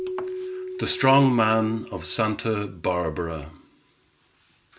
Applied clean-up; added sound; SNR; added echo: none; Keyboard (musical); 13 dB; none.